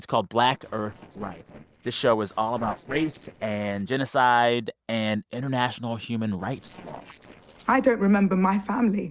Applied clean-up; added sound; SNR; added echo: neural separator model SepFormer DNS4.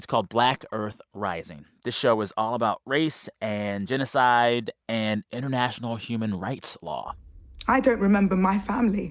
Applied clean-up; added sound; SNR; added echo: none; none; none; none.